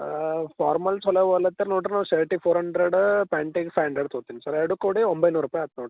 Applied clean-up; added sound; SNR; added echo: none; none; none; none.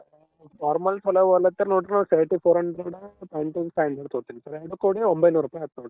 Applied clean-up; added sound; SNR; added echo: neural mask model DeepFilterNet 3.